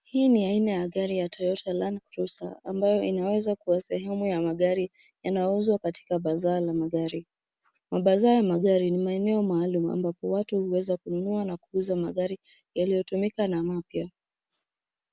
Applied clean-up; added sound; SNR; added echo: none; none; none; none.